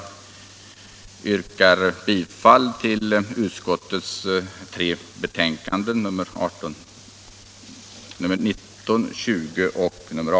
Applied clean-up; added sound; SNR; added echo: none; none; none; none.